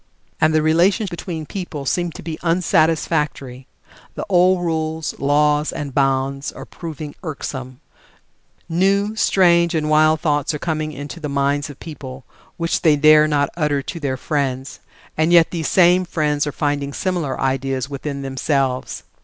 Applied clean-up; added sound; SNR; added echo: none; none; none; none.